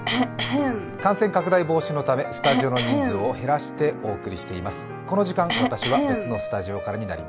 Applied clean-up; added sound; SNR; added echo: none; Cough; 1 dB; none.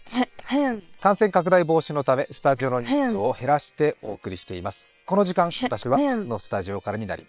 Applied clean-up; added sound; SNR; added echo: neural separator model SepFormer WHAM!.